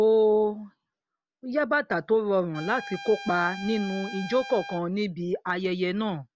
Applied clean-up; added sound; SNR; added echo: none; Trumpet; 13 dB; none.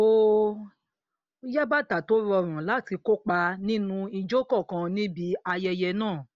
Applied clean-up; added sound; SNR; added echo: none; none; none; none.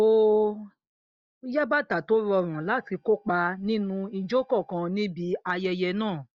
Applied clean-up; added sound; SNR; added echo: neural mask model DeepFilterNet 3.